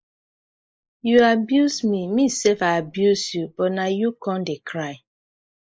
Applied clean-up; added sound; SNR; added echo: neural mask model Resemble Enhance denoiser.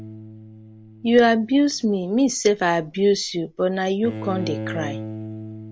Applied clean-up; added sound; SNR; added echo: none; Bowed string instrument; 13 dB; none.